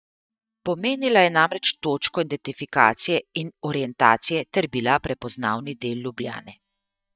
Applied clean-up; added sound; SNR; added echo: neural mask model DeepFilterNet 3.